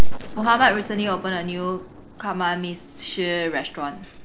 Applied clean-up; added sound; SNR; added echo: neural separator model SepFormer DNS4.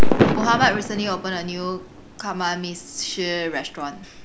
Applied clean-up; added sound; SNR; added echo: none; Fireworks; -4 dB; none.